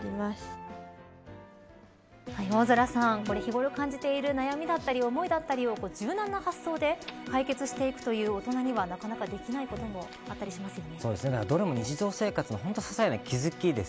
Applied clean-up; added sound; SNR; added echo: none; none; none; none.